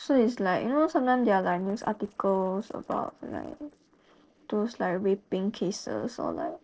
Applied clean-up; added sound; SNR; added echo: neural separator model SepFormer DNS4.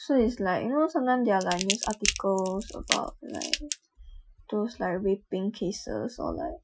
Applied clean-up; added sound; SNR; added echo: classical method Wiener filter.